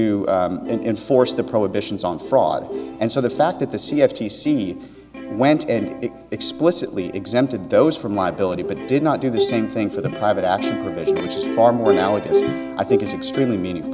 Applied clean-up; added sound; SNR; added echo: none; Plucked string instrument; 7 dB; none.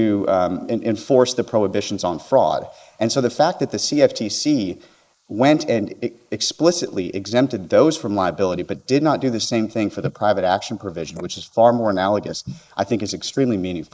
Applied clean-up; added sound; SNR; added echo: neural mask model Resemble Enhance denoiser.